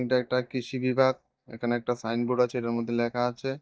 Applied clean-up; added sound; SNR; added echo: neural mask model DeepFilterNet 3.